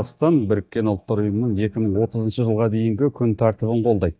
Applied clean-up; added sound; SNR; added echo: neural mask model DeepFilterNet 3.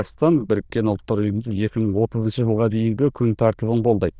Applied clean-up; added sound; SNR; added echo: neural diffusion model UNIVERSE++.